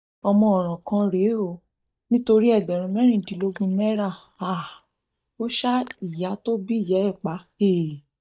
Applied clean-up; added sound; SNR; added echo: neural mask model DeepFilterNet 3.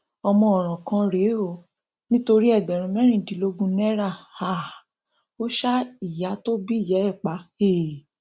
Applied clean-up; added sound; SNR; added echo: none; none; none; none.